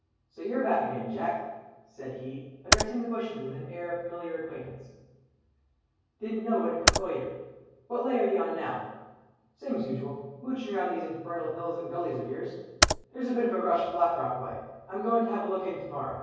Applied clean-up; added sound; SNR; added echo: none; Computer keyboard; -2 dB; reverberation time 1.3 s.